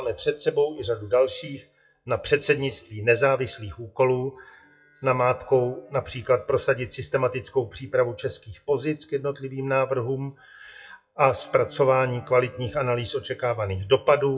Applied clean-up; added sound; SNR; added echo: classical method WPE with log-MMSE.